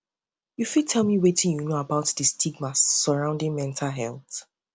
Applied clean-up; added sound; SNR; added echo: none; none; none; none.